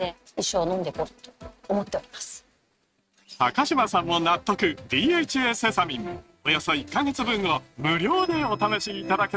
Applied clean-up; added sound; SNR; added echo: neural mask model RNNoise.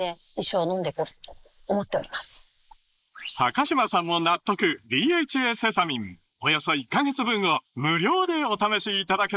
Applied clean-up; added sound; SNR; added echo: neural mask model Resemble Enhance denoiser.